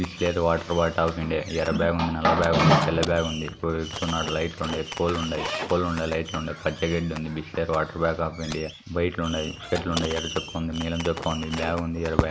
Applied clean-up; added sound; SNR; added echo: none; Squeak / Slam + Fireworks; 12 dB; none.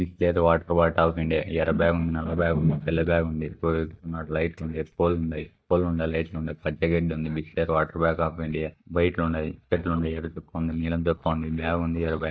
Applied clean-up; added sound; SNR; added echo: neural mask model DeepFilterNet 3.